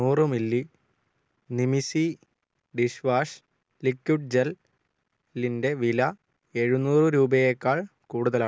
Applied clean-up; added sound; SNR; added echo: none; none; none; none.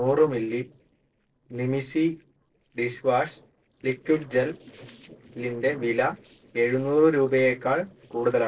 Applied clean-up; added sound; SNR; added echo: neural separator model SepFormer DNS4.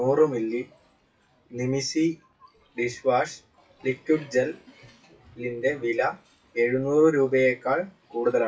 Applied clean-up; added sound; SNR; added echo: classical method WPE with log-MMSE.